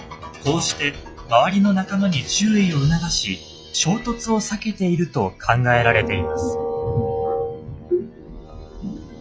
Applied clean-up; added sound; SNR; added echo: classical method log-MMSE.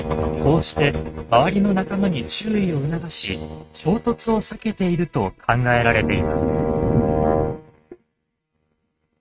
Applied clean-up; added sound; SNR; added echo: neural mask model RNNoise.